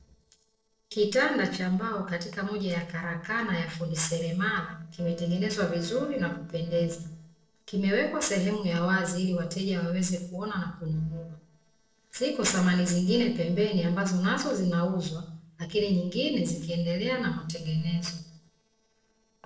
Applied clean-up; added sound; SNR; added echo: neural separator model SepFormer DNS4.